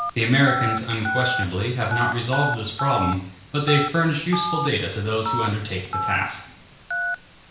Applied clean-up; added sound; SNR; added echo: none; Telephone; 5 dB; reverberation time 0.5 s.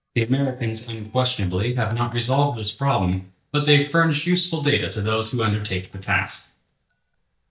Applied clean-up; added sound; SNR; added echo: neural mask model DeepFilterNet 3.